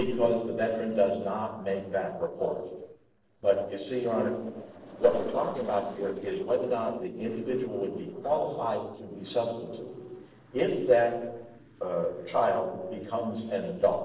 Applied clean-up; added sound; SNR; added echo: neural separator model SepFormer DNS4.